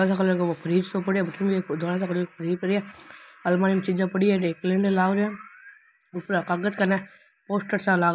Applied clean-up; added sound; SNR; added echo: none; none; none; none.